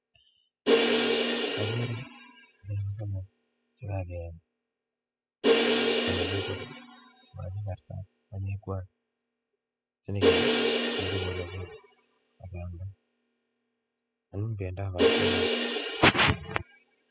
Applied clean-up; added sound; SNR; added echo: classical method spectral subtraction.